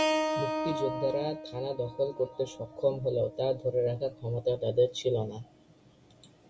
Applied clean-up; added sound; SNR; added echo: none; Keyboard (musical); 6 dB; none.